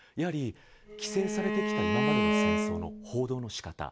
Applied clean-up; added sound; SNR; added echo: none; Bowed string instrument; -4 dB; none.